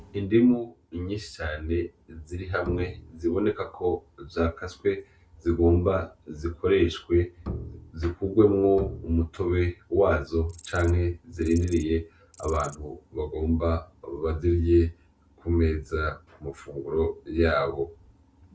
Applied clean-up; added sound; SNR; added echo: none; Insect + Bowed string instrument; 15 dB; none.